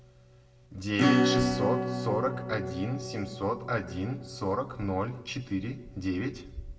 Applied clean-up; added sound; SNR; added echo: none; Acoustic guitar / Strum; -1 dB; reverberation time 0.7 s.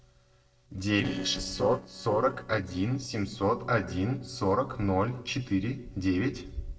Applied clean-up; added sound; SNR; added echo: neural separator model SepFormer DNS4.